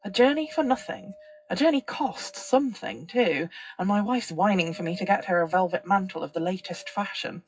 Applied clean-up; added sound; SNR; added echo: classical method WPE with log-MMSE.